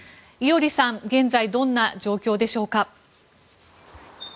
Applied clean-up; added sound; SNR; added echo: none; none; none; none.